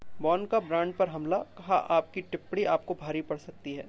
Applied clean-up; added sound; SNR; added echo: none; none; none; none.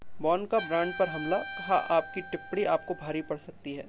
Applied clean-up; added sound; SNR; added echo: none; Trumpet; 12 dB; none.